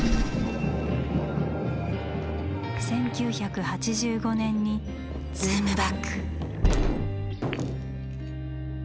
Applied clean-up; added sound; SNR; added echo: none; none; none; none.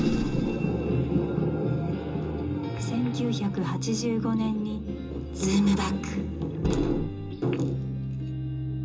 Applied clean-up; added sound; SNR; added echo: none; none; none; reverberation time 0.2 s.